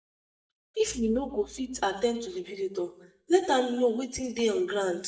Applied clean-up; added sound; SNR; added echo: neural mask model DeepFilterNet 3.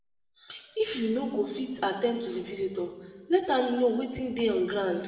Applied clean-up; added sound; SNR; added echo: neural separator model SepFormer DNS4.